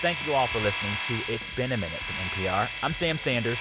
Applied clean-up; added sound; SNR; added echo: none; Domestic sounds, home sounds; 4 dB; none.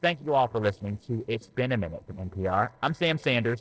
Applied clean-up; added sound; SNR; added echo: neural separator model SepFormer DNS4.